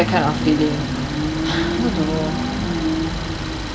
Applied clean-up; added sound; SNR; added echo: none; Idling; 12 dB; none.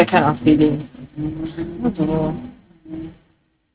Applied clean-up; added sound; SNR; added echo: neural mask model RNNoise.